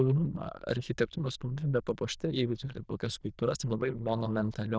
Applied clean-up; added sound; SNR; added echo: neural diffusion model UNIVERSE++.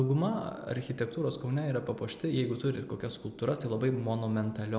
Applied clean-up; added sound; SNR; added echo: none; none; none; none.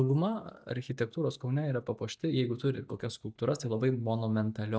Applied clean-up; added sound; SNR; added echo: neural mask model DeepFilterNet 3.